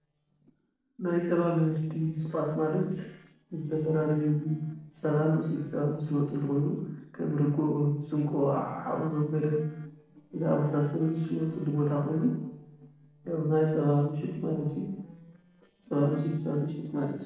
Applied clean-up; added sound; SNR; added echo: neural separator model SepFormer DNS4.